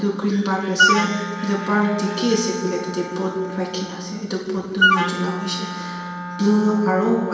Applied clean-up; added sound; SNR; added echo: none; Wind instrument, woodwind instrument; 3 dB; reverberation time 1.3 s.